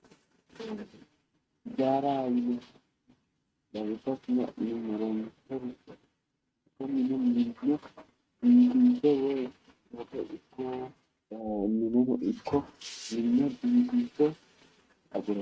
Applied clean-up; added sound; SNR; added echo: neural mask model RNNoise.